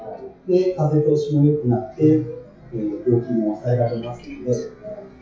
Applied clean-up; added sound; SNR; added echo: classical method WPE with log-MMSE.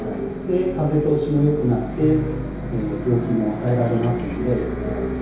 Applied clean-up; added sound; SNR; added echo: none; Bus; 9 dB; reverberation time 1.0 s.